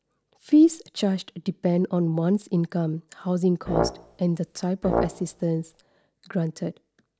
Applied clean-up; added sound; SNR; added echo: none; Brass instrument; 4 dB; none.